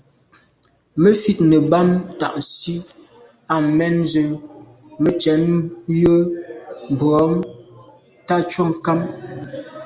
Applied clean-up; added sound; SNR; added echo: none; none; none; none.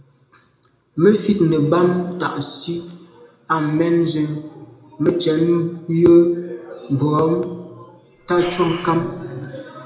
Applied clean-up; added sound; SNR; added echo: none; Breathing; 16 dB; reverberation time 0.7 s.